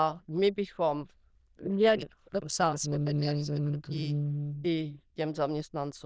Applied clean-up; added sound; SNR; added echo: neural diffusion model UNIVERSE++.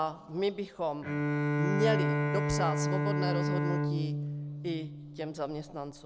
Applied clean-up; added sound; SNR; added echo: none; Bowed string instrument; -3 dB; none.